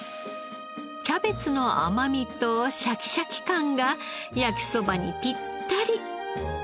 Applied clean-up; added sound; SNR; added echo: none; none; none; none.